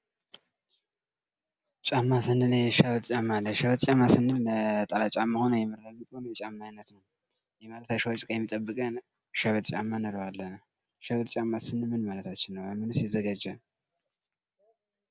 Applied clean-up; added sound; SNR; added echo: none; none; none; none.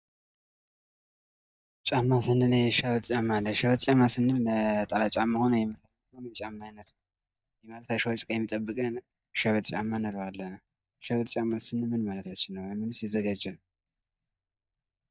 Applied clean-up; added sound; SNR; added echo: neural mask model DeepFilterNet 3.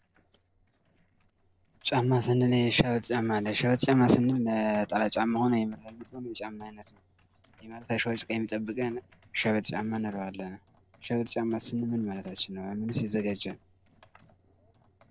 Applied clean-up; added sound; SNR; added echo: neural separator model SepFormer DNS4.